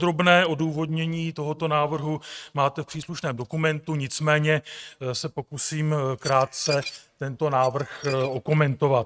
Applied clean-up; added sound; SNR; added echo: neural mask model RNNoise.